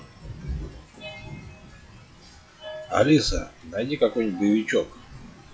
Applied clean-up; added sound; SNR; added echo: classical method log-MMSE.